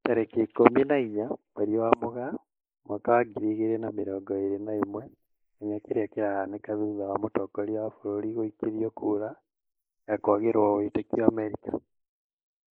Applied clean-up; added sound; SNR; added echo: neural mask model Resemble Enhance denoiser.